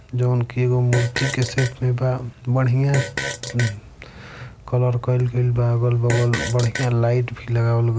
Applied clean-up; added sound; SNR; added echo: none; Fart; 11 dB; none.